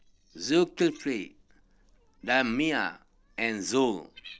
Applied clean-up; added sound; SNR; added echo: neural separator model SepFormer DNS4.